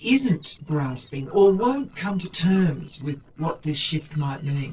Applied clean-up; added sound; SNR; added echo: neural separator model SepFormer DNS4.